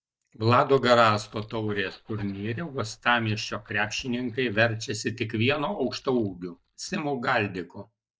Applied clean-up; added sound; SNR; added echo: neural mask model DeepFilterNet 3.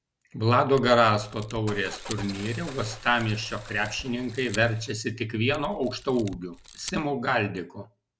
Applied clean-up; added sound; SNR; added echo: none; Car + Camera; 16 dB; none.